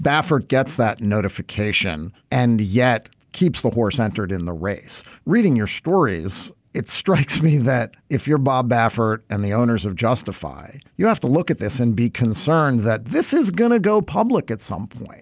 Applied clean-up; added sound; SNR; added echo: none; none; none; none.